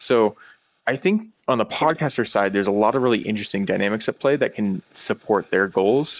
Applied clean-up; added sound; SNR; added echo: neural mask model Resemble Enhance denoiser.